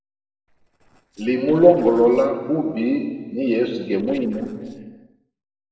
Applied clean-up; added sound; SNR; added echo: neural separator model SepFormer DNS4.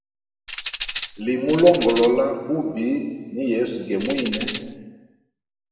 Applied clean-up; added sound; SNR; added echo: none; Tambourine; -1 dB; reverberation time 1.5 s.